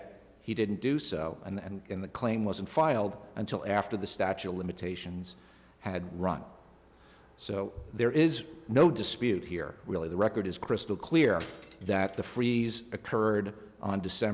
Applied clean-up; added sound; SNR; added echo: none; Cutlery, silverware; 19 dB; none.